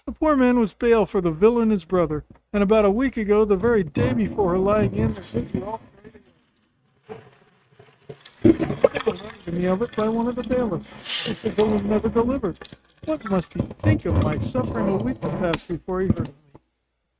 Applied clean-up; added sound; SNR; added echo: neural mask model RNNoise.